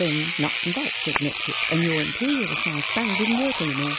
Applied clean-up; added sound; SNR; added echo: none; Engine / Domestic sounds, home sounds; 1 dB; none.